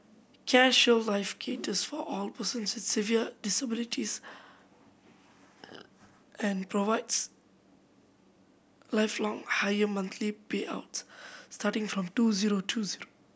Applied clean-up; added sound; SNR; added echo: none; none; none; none.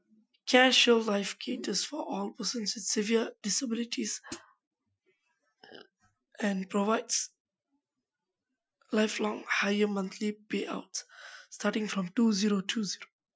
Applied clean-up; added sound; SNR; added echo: classical method Wiener filter.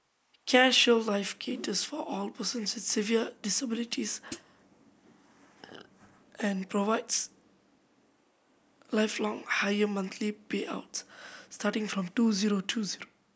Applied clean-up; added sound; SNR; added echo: neural mask model Resemble Enhance denoiser.